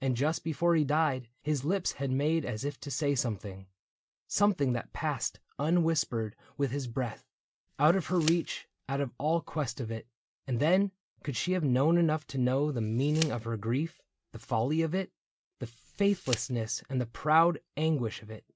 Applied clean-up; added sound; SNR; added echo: none; Tick; 15 dB; none.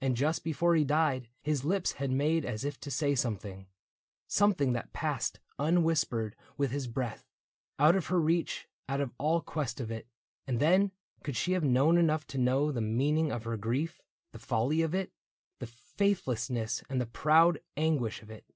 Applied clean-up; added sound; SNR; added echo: none; none; none; none.